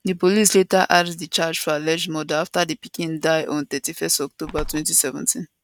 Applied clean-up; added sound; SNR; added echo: neural mask model RNNoise.